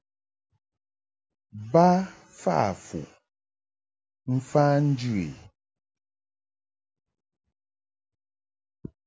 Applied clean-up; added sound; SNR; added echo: none; none; none; none.